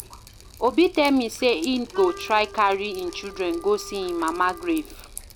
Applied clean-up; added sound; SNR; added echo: none; Drip + Wind instrument, woodwind instrument; 17 dB; none.